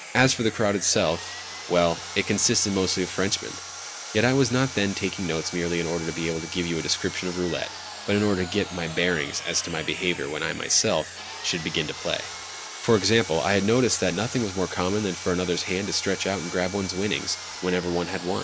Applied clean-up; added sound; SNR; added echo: none; Sawing; 12 dB; none.